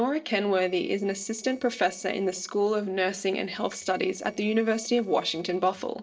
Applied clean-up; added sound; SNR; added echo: neural separator model SepFormer DNS4.